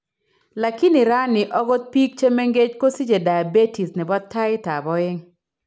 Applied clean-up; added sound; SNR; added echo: none; none; none; none.